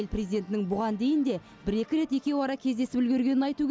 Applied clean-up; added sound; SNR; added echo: none; none; none; none.